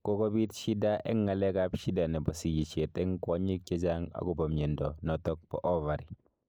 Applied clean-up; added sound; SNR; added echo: neural mask model Resemble Enhance denoiser.